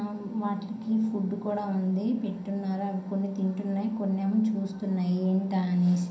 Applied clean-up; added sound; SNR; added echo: none; none; none; reverberation time 0.6 s.